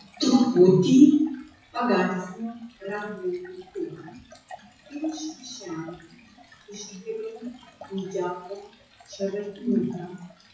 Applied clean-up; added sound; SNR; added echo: classical method WPE with log-MMSE.